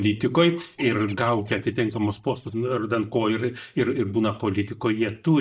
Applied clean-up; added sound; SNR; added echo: neural mask model DeepFilterNet 3.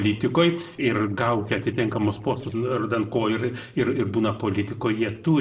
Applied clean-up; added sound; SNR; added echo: neural separator model SepFormer DNS4.